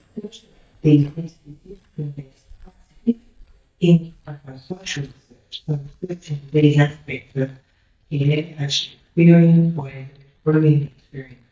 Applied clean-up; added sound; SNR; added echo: neural mask model DeepFilterNet 3.